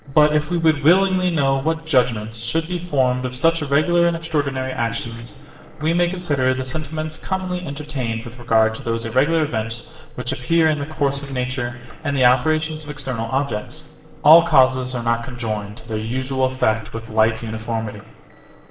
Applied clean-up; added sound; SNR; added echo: neural separator model SepFormer DNS4.